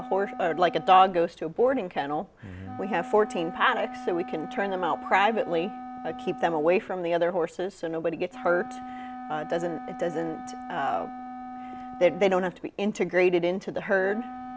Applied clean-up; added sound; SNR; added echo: none; Wind instrument, woodwind instrument; 13 dB; none.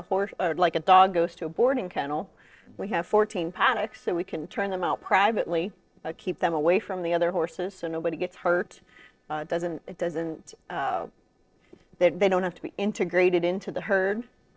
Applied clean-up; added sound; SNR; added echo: neural separator model SepFormer DNS4.